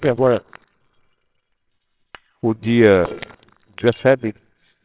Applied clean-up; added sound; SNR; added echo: neural separator model SepFormer WHAMR!.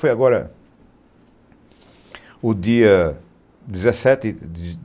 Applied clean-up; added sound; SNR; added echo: none; none; none; none.